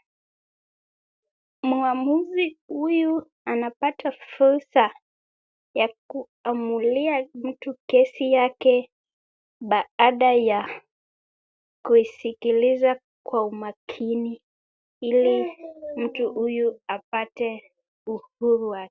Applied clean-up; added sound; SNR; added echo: none; none; none; none.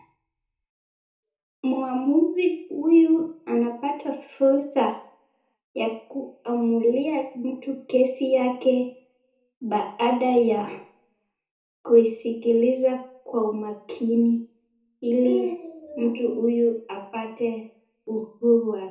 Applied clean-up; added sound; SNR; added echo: none; none; none; reverberation time 0.6 s.